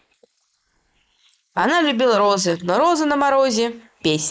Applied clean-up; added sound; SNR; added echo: neural mask model Resemble Enhance denoiser.